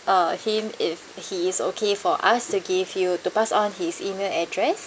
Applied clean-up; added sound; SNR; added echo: none; none; none; none.